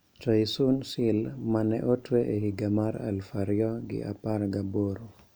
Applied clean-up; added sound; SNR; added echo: none; none; none; none.